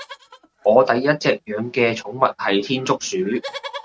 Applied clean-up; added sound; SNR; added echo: neural mask model RNNoise.